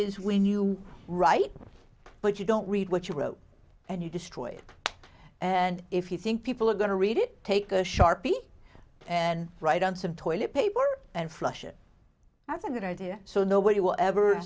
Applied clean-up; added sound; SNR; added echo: none; none; none; none.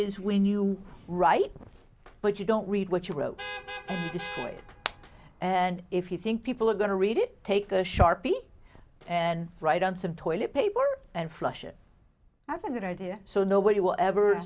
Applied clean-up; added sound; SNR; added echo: none; Vehicle horn, car horn, honking; 13 dB; none.